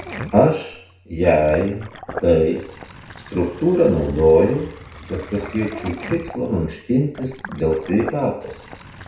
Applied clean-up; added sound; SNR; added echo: none; Sink (filling or washing); 15 dB; reverberation time 0.6 s.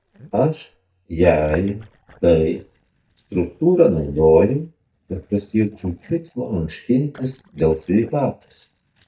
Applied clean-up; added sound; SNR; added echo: neural mask model DeepFilterNet 3.